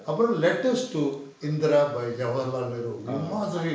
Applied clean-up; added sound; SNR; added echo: neural mask model Resemble Enhance denoiser.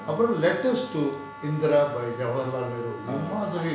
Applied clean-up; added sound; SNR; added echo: none; Wind instrument, woodwind instrument; 16 dB; none.